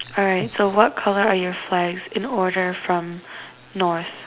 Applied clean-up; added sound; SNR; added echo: none; Breathing; 12 dB; none.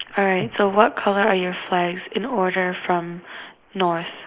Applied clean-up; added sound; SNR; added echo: neural mask model Resemble Enhance denoiser.